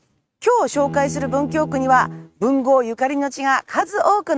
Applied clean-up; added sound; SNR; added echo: neural mask model RNNoise.